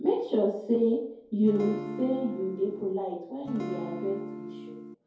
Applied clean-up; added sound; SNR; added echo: none; Acoustic guitar / Strum; 8 dB; reverberation time 2.3 s.